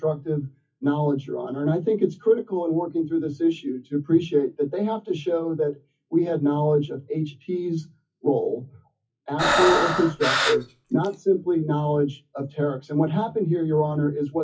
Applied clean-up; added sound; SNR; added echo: classical method WPE with log-MMSE.